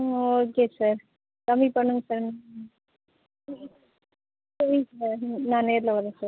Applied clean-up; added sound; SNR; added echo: none; none; none; none.